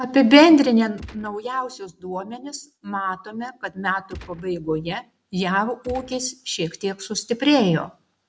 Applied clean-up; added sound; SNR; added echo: none; Gunshot, gunfire; 20 dB; none.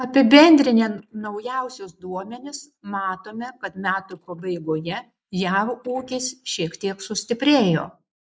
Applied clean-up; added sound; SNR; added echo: neural mask model Resemble Enhance denoiser.